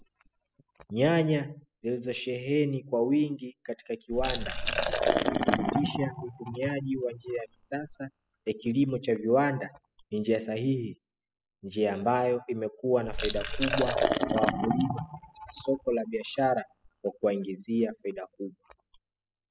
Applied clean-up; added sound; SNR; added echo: classical method spectral subtraction.